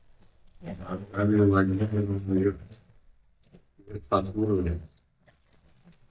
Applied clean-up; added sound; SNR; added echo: neural mask model DeepFilterNet 3.